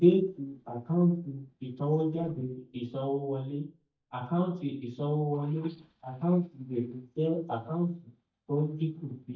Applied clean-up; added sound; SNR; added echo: neural mask model DeepFilterNet 3.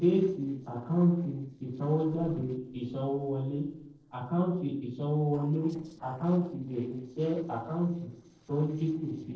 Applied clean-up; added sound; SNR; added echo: neural separator model SepFormer DNS4.